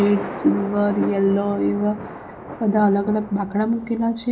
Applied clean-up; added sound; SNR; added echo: none; Thunder; 14 dB; none.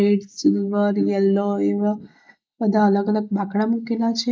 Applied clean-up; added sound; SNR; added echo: neural mask model Resemble Enhance denoiser.